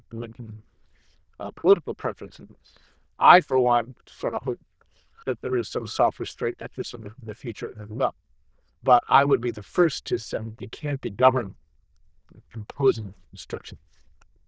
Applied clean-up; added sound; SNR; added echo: neural diffusion model UNIVERSE++.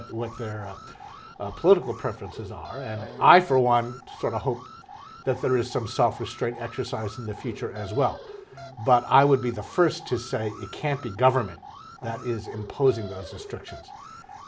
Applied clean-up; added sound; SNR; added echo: none; Alarm; 17 dB; none.